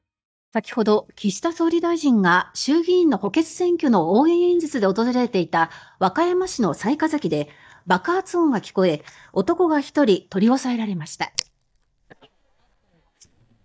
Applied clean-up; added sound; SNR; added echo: neural mask model DeepFilterNet 3.